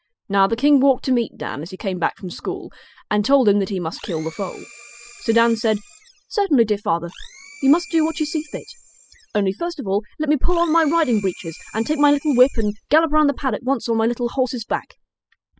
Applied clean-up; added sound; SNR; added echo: classical method spectral subtraction.